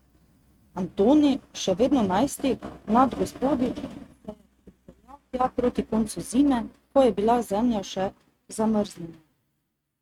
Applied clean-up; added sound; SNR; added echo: neural mask model RNNoise.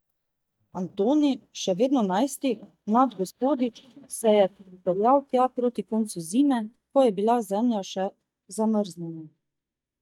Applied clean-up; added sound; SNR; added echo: neural mask model DeepFilterNet 3.